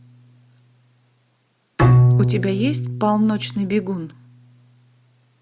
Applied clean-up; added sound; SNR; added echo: none; Bowed string instrument; -3 dB; none.